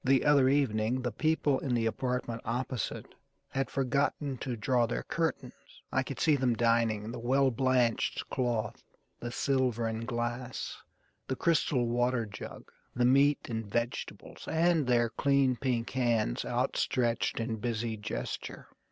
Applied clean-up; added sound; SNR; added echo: none; none; none; none.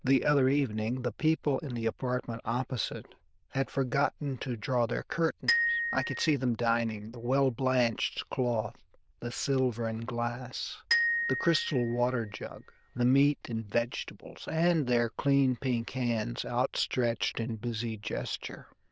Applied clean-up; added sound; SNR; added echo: neural diffusion model UNIVERSE++.